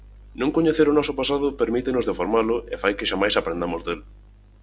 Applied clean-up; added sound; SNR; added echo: none; none; none; none.